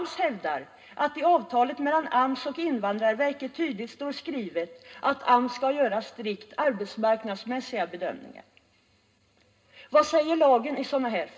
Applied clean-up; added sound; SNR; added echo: none; none; none; reverberation time 0.2 s.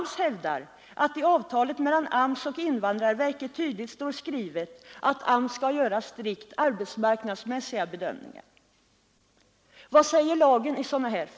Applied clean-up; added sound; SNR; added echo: none; none; none; none.